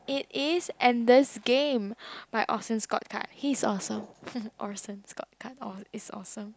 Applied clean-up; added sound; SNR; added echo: none; none; none; none.